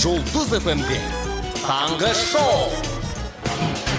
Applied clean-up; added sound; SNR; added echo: none; none; none; none.